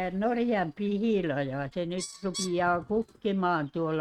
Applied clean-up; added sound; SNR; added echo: neural mask model RNNoise.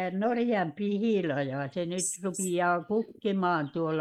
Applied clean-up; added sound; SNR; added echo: neural mask model Resemble Enhance denoiser.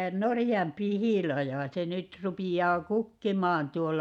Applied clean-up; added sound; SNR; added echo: none; none; none; none.